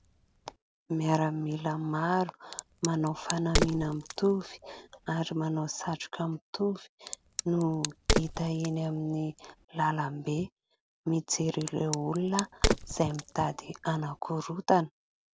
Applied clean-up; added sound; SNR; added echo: none; Crack; 6 dB; none.